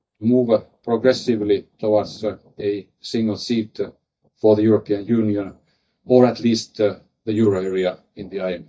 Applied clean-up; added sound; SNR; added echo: neural mask model DeepFilterNet 3.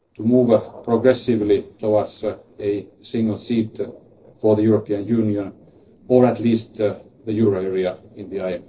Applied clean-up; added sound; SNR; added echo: neural separator model SepFormer DNS4.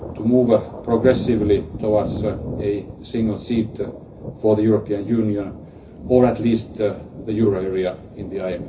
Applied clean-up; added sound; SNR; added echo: none; Thunder; 11 dB; reverberation time 0.4 s.